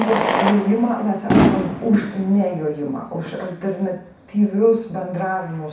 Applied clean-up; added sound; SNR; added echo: none; Fireworks; 3 dB; reverberation time 0.6 s.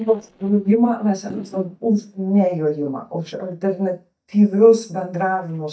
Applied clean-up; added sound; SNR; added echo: neural mask model DeepFilterNet 3.